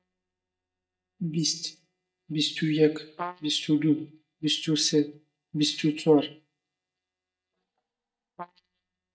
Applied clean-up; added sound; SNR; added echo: neural mask model DeepFilterNet 3.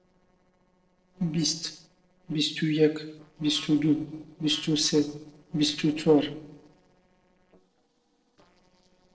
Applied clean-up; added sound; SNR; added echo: neural separator model SepFormer DNS4.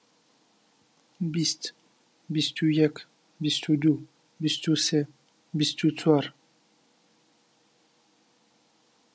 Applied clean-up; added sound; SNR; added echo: none; none; none; none.